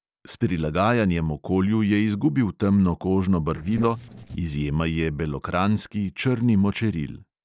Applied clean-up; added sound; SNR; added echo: neural separator model SepFormer DNS4.